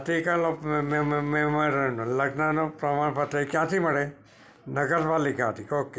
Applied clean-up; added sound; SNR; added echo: none; none; none; none.